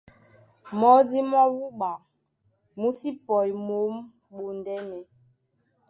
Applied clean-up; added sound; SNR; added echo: none; none; none; none.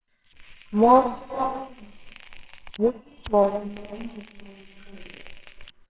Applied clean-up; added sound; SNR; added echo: neural separator model SepFormer WHAMR!.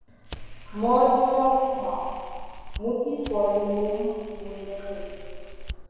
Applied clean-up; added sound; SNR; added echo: none; Fire; 12 dB; reverberation time 1.9 s.